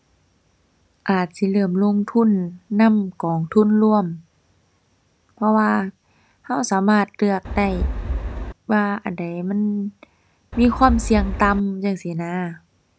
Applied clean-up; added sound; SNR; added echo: none; Wind; 4 dB; none.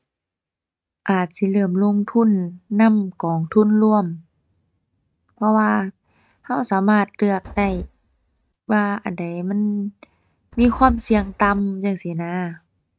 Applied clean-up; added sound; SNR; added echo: neural mask model RNNoise.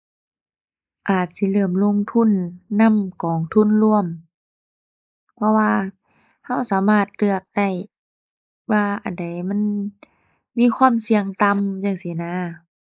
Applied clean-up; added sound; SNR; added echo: neural mask model Resemble Enhance denoiser.